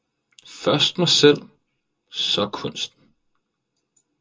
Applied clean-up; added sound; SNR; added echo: none; none; none; reverberation time 0.2 s.